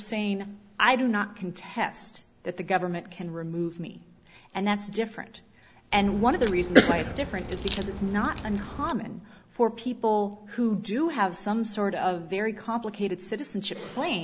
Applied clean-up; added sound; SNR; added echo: none; Crack; 7 dB; none.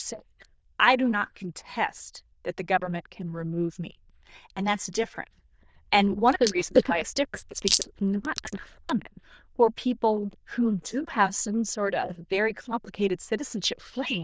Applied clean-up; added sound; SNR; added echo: neural diffusion model UNIVERSE++.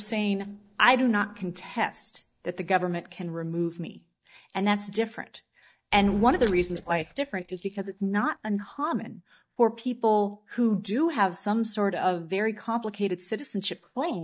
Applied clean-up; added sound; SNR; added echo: neural mask model DeepFilterNet 3.